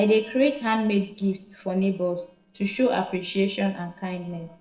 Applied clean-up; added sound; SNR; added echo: neural separator model SepFormer DNS4.